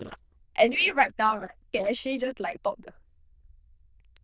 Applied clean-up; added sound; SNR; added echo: neural diffusion model UNIVERSE++.